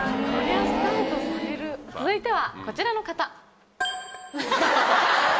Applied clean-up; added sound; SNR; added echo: none; none; none; none.